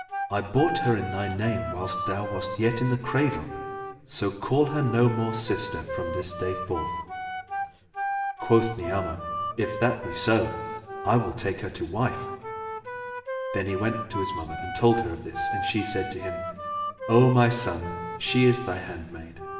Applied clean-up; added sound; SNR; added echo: none; Wind instrument, woodwind instrument; 7 dB; reverberation time 2.7 s.